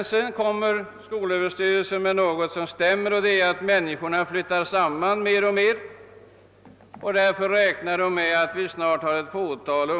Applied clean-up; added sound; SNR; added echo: none; none; none; none.